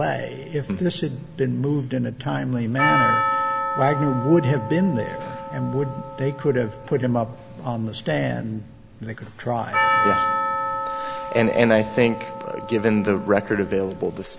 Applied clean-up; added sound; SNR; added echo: none; Percussion; 4 dB; none.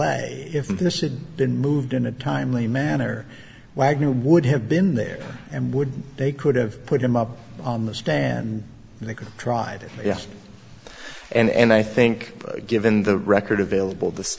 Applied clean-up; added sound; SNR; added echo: none; none; none; none.